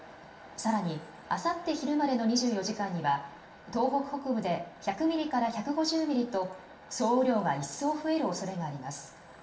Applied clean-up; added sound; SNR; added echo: none; none; none; reverberation time 0.9 s.